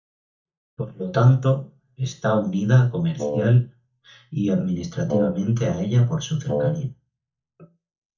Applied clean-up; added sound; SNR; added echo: neural mask model DeepFilterNet 3.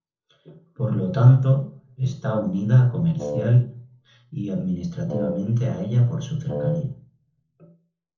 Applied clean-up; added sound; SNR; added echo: neural separator model SepFormer DNS4.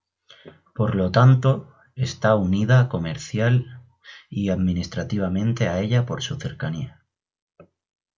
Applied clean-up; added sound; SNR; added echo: none; none; none; none.